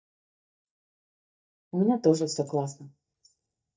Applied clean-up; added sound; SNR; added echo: neural mask model DeepFilterNet 3.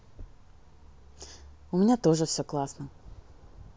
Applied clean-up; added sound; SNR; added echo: none; none; none; none.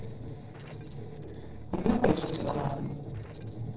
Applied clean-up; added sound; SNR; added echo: neural separator model SepFormer DNS4.